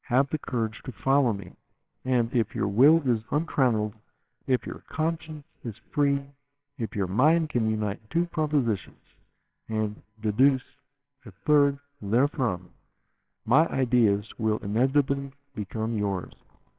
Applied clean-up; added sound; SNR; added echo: neural separator model SepFormer WHAMR!.